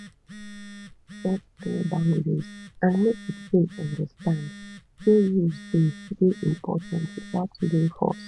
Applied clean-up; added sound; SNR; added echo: none; Telephone; 17 dB; none.